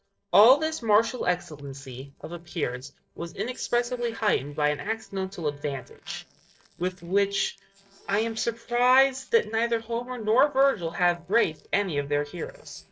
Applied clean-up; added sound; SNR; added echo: neural separator model SepFormer DNS4.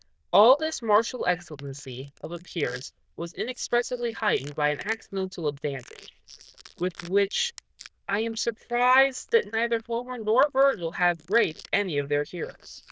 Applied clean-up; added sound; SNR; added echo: neural diffusion model UNIVERSE++.